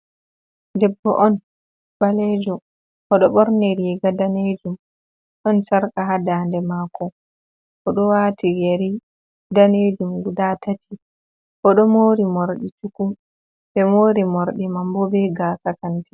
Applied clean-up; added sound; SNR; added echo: none; none; none; none.